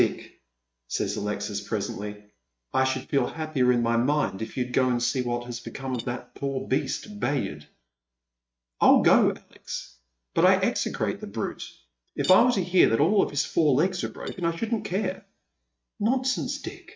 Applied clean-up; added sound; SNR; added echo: neural mask model RNNoise.